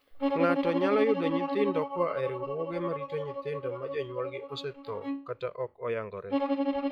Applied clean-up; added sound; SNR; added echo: classical method log-MMSE.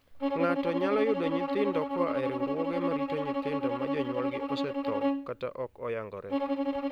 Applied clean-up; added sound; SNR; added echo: none; Bowed string instrument; -2 dB; none.